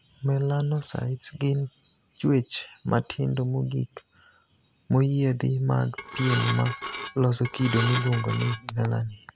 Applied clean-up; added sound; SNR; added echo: none; Dishes, pots, and pans / Glass; 6 dB; none.